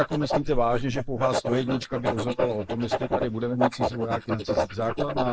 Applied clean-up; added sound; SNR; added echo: neural mask model Resemble Enhance denoiser.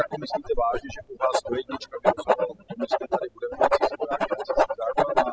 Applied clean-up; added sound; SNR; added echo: classical method spectral subtraction.